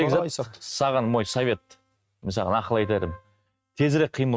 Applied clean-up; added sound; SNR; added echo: neural mask model RNNoise.